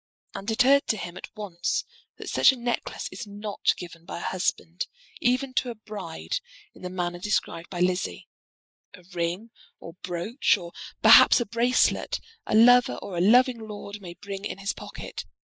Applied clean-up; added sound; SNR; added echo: neural mask model Resemble Enhance denoiser.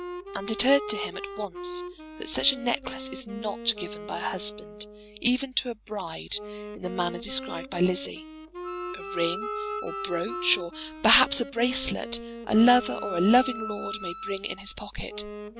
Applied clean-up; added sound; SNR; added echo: none; Wind instrument, woodwind instrument + Wind instrument, woodwind instrument; 10 dB; none.